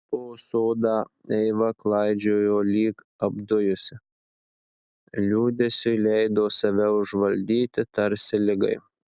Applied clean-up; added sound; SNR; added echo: none; none; none; none.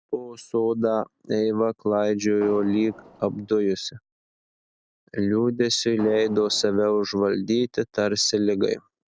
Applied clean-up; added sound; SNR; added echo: none; Fireworks; 18 dB; none.